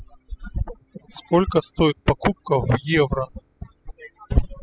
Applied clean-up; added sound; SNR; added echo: classical method spectral subtraction.